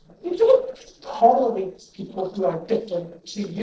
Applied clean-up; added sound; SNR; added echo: neural separator model SepFormer DNS4.